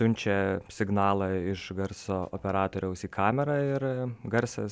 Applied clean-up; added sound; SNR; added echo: none; none; none; none.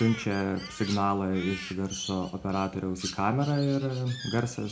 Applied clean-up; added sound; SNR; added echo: none; Crow; 14 dB; reverberation time 0.4 s.